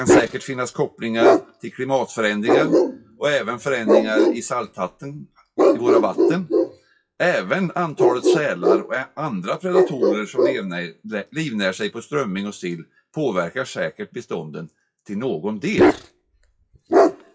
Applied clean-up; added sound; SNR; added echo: classical method WPE with log-MMSE.